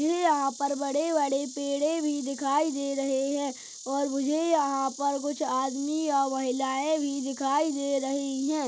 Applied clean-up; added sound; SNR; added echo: none; Insect; 15 dB; none.